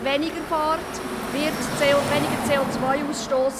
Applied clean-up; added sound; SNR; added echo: none; Car passing by / Traffic noise, roadway noise; 4 dB; none.